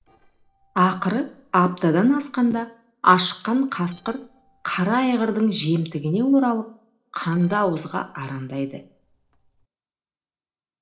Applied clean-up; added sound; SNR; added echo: neural separator model SepFormer DNS4.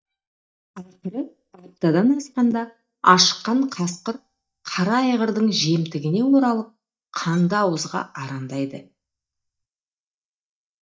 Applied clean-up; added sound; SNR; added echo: neural mask model DeepFilterNet 3.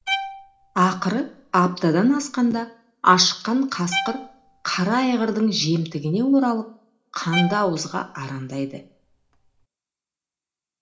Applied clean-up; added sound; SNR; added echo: none; Bowed string instrument; 11 dB; reverberation time 0.4 s.